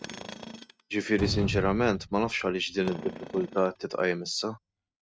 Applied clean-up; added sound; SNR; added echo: neural mask model RNNoise.